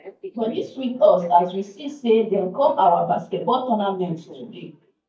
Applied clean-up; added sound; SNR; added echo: neural mask model DeepFilterNet 3.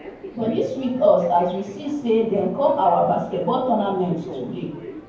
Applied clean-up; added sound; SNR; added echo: none; Subway, metro, underground; 16 dB; reverberation time 0.9 s.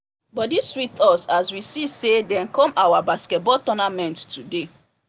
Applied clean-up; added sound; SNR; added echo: none; none; none; none.